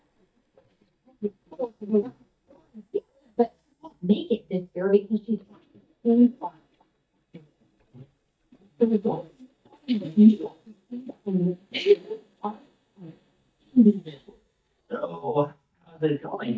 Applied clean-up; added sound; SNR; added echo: neural mask model DeepFilterNet 3.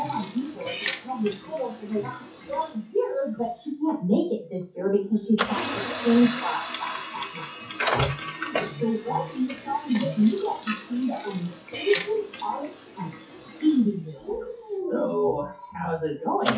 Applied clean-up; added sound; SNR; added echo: classical method WPE with log-MMSE.